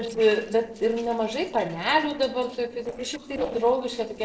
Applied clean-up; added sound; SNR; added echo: neural separator model SepFormer DNS4.